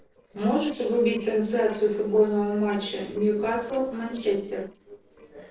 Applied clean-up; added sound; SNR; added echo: neural separator model SepFormer DNS4.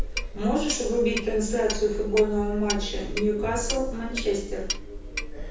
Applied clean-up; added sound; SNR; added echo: none; Clock; 5 dB; reverberation time 0.6 s.